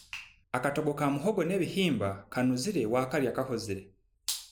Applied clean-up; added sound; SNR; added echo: none; none; none; none.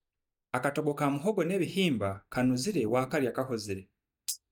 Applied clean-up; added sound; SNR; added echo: neural mask model DeepFilterNet 3.